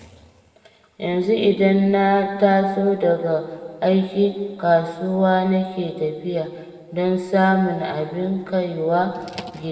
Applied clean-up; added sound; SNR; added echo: none; none; none; reverberation time 1.5 s.